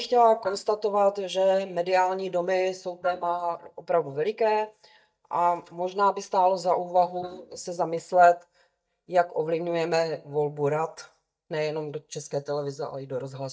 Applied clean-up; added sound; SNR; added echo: neural mask model DeepFilterNet 3.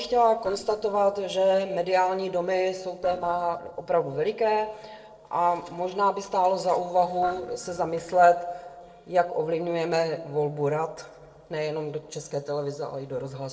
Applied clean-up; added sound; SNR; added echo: neural separator model SepFormer DNS4.